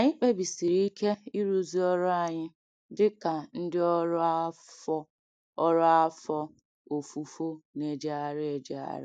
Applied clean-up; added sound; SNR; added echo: neural mask model Resemble Enhance denoiser.